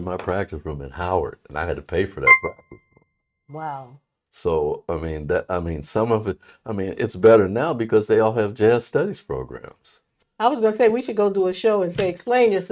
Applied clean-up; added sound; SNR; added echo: neural mask model RNNoise.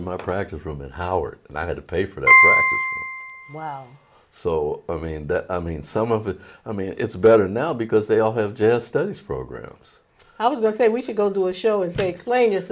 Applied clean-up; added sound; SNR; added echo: none; Piano; -4 dB; none.